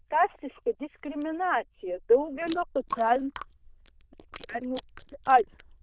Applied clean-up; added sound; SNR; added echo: neural diffusion model UNIVERSE++.